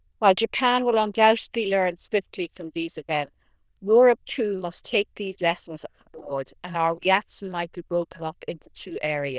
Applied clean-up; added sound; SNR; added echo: neural diffusion model UNIVERSE++.